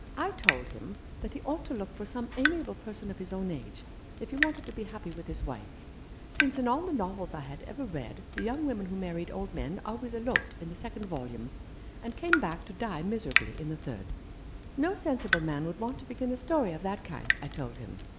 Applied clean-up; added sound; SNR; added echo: none; Drip / Water tap, faucet; 2 dB; none.